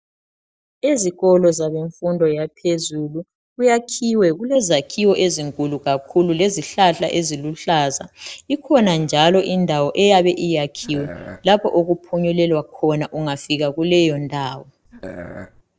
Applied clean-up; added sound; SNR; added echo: neural mask model DeepFilterNet 3.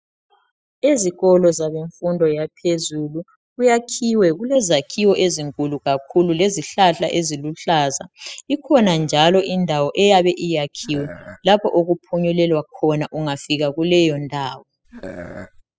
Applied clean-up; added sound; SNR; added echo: classical method spectral subtraction.